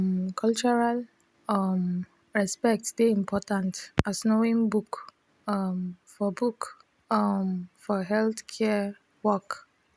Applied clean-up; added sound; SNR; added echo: none; none; none; none.